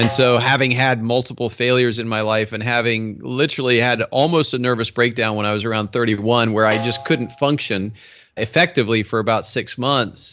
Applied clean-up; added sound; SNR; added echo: none; Snare drum; 16 dB; none.